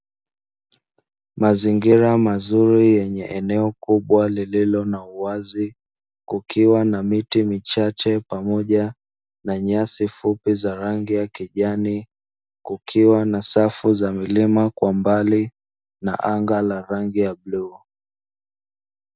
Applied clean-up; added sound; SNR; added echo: none; none; none; none.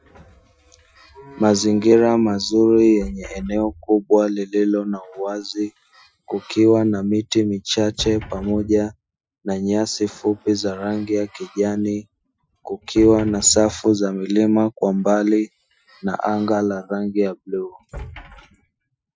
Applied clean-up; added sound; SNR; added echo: classical method Wiener filter.